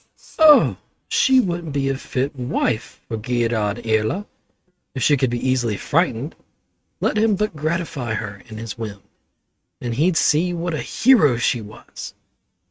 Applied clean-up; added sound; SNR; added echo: neural mask model RNNoise.